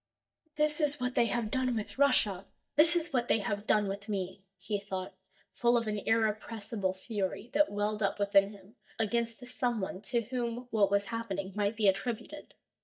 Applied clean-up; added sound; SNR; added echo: neural mask model DeepFilterNet 3.